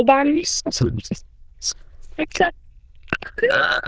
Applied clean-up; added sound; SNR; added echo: neural diffusion model UNIVERSE++.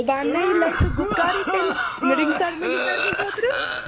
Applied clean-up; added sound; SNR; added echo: none; Cough; 0 dB; none.